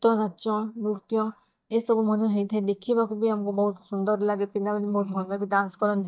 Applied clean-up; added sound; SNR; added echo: neural mask model DeepFilterNet 3.